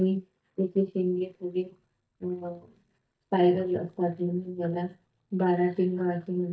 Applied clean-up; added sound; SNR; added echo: neural mask model DeepFilterNet 3.